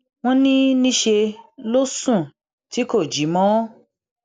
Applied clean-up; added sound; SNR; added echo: none; none; none; none.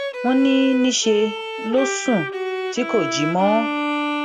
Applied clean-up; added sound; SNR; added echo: none; Bowed string instrument; 5 dB; none.